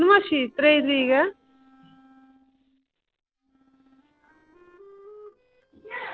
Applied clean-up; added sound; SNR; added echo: neural separator model SepFormer DNS4.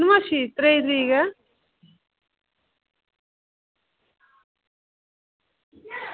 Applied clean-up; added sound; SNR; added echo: none; none; none; none.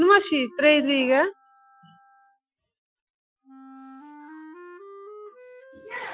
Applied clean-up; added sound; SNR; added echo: classical method Wiener filter.